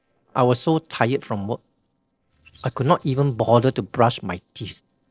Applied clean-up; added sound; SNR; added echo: neural separator model SepFormer DNS4.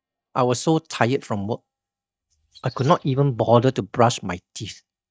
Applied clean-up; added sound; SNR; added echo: neural mask model DeepFilterNet 3.